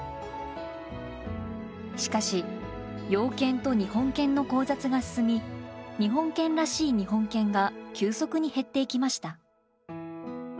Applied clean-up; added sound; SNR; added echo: none; none; none; none.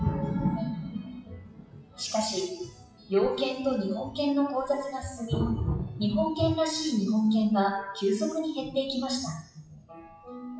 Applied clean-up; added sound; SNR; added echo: classical method WPE with log-MMSE.